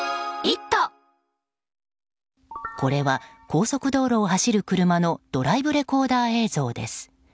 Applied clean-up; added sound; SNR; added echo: none; none; none; none.